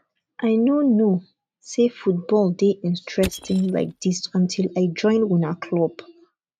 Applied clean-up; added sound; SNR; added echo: neural mask model RNNoise.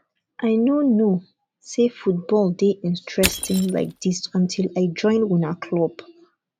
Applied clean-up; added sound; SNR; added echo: none; Crushing; 8 dB; none.